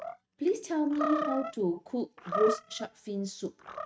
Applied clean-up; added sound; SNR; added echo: neural mask model RNNoise.